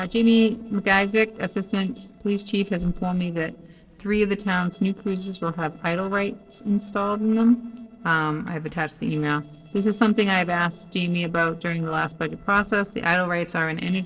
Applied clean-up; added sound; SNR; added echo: neural separator model SepFormer DNS4.